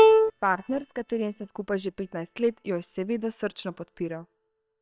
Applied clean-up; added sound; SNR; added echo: neural separator model SepFormer WHAM!.